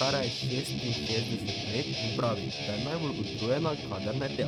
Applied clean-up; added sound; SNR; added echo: neural mask model RNNoise.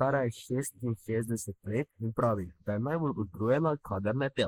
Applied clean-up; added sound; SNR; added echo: neural mask model Resemble Enhance denoiser.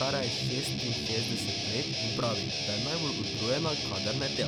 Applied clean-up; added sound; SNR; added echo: none; Guitar; -2 dB; none.